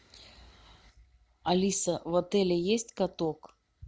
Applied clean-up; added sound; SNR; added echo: none; none; none; none.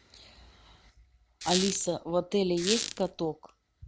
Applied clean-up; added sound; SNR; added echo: none; Squeak; 3 dB; none.